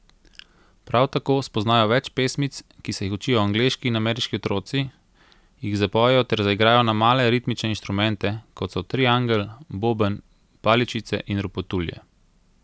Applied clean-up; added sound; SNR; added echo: none; none; none; none.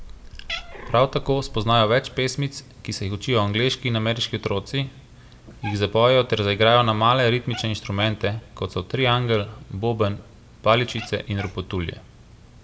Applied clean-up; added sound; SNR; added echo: none; Cat; 18 dB; reverberation time 0.7 s.